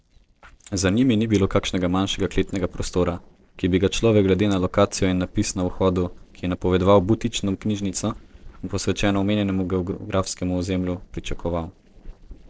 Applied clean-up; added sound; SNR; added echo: neural separator model SepFormer DNS4.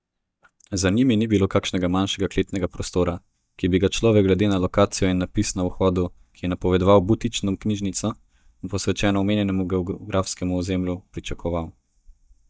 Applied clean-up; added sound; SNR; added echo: neural mask model DeepFilterNet 3.